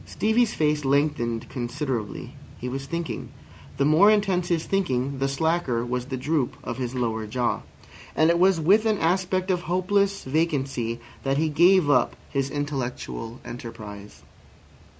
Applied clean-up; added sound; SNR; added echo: none; none; none; none.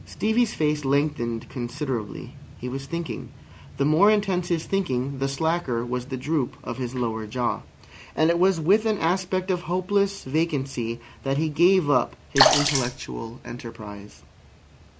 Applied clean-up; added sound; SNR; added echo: none; Sink (filling or washing) / Water / Splash, splatter; -4 dB; none.